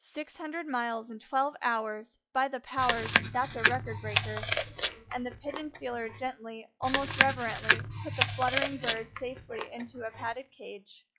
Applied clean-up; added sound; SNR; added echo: classical method log-MMSE.